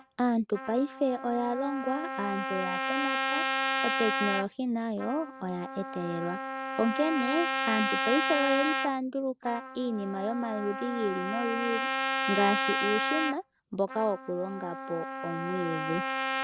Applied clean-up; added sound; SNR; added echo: none; Trumpet; 1 dB; none.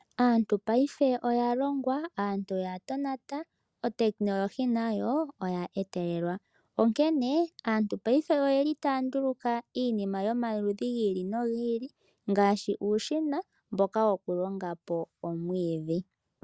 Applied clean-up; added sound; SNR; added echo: none; none; none; none.